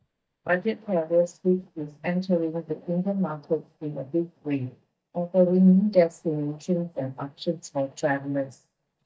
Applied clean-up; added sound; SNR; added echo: neural mask model DeepFilterNet 3.